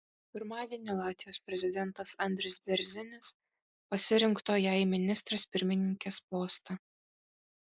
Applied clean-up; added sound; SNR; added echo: neural mask model Resemble Enhance denoiser.